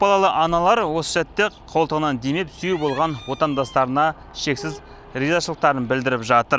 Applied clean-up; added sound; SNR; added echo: none; none; none; none.